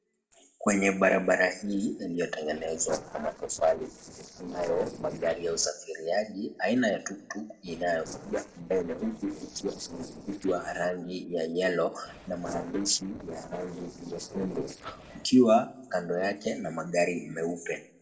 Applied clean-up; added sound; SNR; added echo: neural separator model SepFormer DNS4.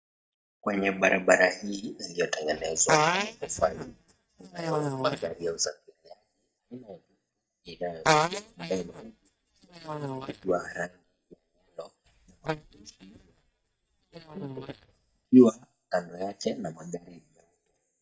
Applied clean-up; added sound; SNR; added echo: neural mask model DeepFilterNet 3.